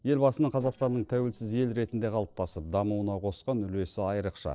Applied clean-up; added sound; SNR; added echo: neural separator model SepFormer DNS4.